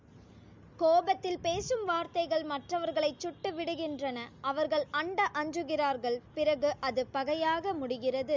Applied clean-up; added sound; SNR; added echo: none; none; none; none.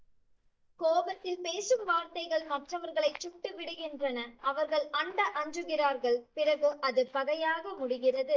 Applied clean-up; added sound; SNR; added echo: neural mask model DeepFilterNet 3.